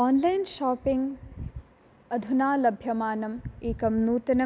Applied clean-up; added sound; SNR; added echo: none; none; none; none.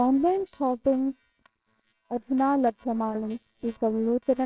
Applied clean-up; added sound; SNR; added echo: neural separator model SepFormer WHAMR!.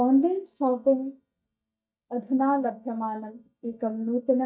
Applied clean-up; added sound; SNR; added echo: neural mask model DeepFilterNet 3.